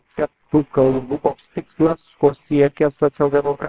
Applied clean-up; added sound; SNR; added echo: neural separator model SepFormer WHAMR!.